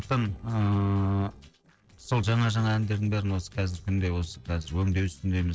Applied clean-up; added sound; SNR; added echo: neural separator model SepFormer DNS4.